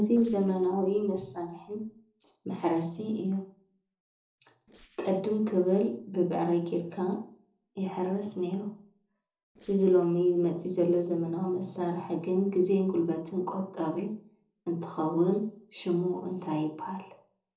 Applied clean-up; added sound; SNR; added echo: neural separator model SepFormer DNS4.